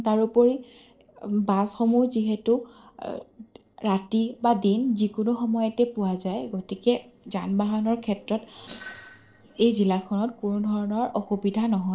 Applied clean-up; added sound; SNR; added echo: neural separator model SepFormer DNS4.